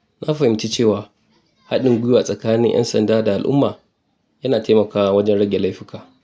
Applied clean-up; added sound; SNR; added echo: none; none; none; none.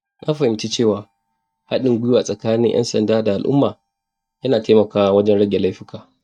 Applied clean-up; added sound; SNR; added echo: neural mask model DeepFilterNet 3.